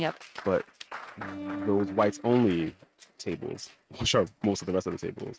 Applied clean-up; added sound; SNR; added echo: neural mask model RNNoise.